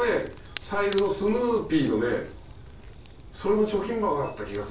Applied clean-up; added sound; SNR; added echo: none; Crackle; 17 dB; reverberation time 0.3 s.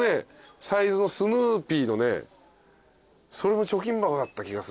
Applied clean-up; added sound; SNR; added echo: none; none; none; none.